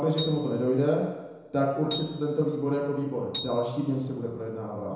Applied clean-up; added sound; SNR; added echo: none; Piano; 14 dB; reverberation time 1.0 s.